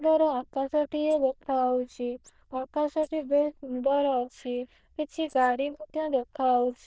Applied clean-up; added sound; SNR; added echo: neural diffusion model UNIVERSE++.